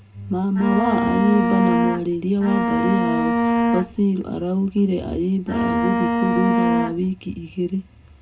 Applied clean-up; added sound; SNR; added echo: none; Bowed string instrument; -2 dB; reverberation time 0.2 s.